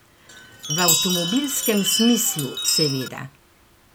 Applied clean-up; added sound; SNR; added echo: none; Chime; 0 dB; none.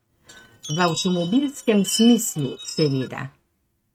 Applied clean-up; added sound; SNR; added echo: neural mask model RNNoise.